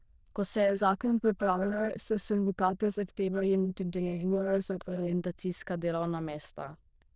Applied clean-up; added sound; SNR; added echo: neural diffusion model UNIVERSE++.